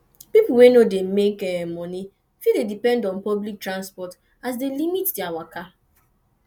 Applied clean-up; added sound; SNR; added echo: none; none; none; none.